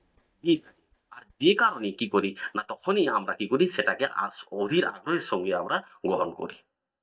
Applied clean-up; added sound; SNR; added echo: neural mask model DeepFilterNet 3.